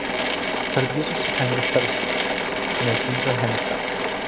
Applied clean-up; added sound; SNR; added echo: none; Drill / Mechanisms; -4 dB; none.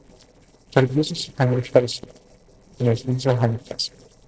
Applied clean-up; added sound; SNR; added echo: neural separator model SepFormer DNS4.